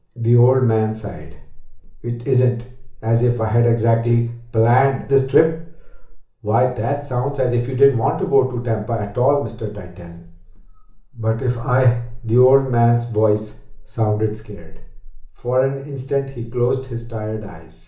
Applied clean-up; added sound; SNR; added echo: none; none; none; reverberation time 0.8 s.